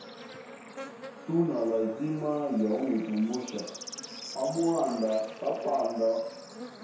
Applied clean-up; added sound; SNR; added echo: none; Bird / Insect; 14 dB; reverberation time 0.7 s.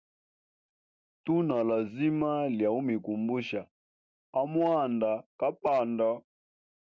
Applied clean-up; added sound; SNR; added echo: none; none; none; none.